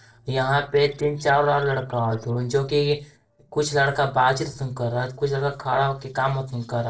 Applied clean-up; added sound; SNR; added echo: neural separator model SepFormer DNS4.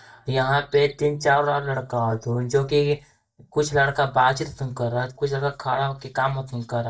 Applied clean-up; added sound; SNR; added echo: neural mask model DeepFilterNet 3.